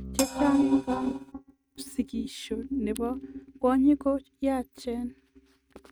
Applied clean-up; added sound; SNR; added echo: neural mask model RNNoise.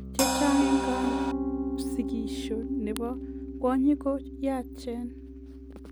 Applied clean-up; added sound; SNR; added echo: none; Piano + Crash cymbal; 2 dB; none.